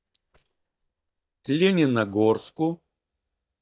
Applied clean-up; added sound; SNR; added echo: neural mask model DeepFilterNet 3.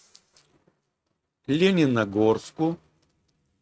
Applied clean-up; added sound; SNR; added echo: neural mask model RNNoise.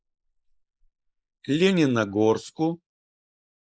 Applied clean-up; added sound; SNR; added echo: neural mask model Resemble Enhance denoiser.